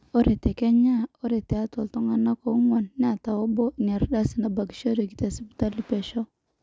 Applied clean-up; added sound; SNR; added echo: none; none; none; none.